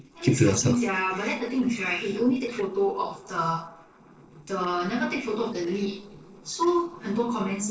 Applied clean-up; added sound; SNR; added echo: neural separator model SepFormer DNS4.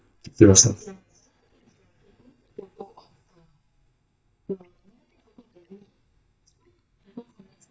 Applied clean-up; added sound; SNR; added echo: neural mask model DeepFilterNet 3.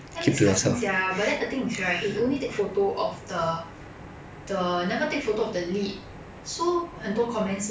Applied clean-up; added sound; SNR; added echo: none; none; none; none.